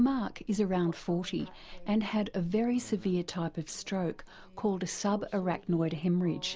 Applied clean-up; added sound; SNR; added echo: none; none; none; none.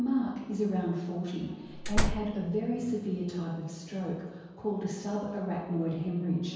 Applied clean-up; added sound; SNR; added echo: none; Slam; -3 dB; reverberation time 1.2 s.